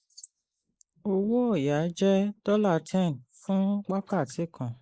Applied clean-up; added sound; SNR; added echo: neural mask model Resemble Enhance denoiser.